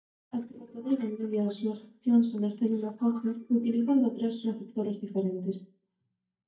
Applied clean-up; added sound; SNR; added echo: neural mask model DeepFilterNet 3.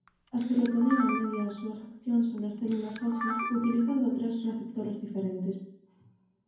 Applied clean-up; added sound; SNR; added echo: none; Camera; 10 dB; reverberation time 0.9 s.